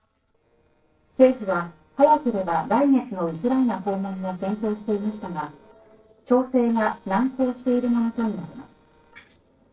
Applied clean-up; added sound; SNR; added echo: neural separator model SepFormer DNS4.